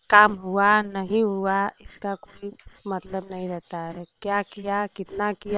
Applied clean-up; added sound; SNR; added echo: neural separator model SepFormer WHAM!.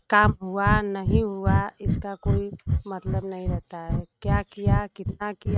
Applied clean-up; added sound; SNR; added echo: neural mask model RNNoise.